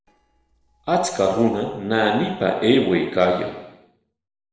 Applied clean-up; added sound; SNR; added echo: neural separator model SepFormer DNS4.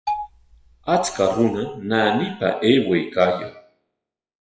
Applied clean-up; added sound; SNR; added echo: classical method WPE with log-MMSE.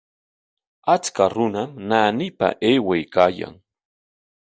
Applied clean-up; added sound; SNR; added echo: none; none; none; none.